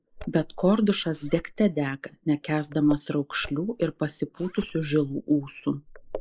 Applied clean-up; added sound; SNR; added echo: neural mask model Resemble Enhance denoiser.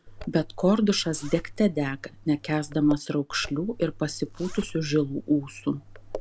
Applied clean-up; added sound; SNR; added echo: none; Zipper (clothing); 14 dB; none.